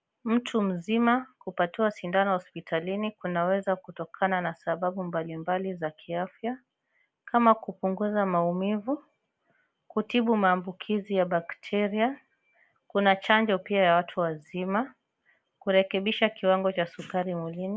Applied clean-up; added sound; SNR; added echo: none; none; none; none.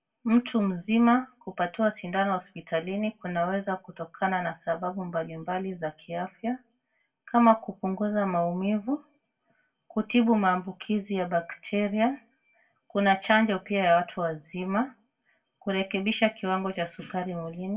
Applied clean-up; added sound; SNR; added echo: none; none; none; reverberation time 0.1 s.